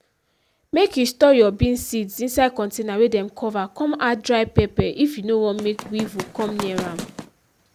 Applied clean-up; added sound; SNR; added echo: none; Run; 11 dB; none.